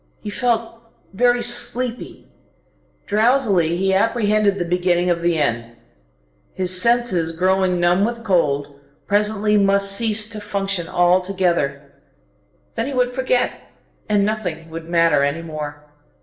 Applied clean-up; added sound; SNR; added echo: none; none; none; reverberation time 0.6 s.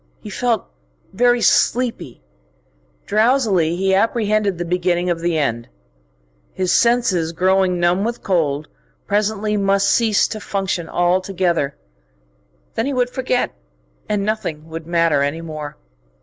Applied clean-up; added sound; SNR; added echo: none; none; none; none.